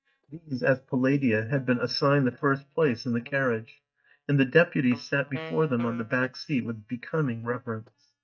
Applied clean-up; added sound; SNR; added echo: neural mask model DeepFilterNet 3.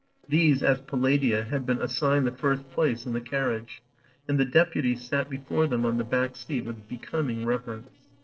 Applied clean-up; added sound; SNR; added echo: neural separator model SepFormer DNS4.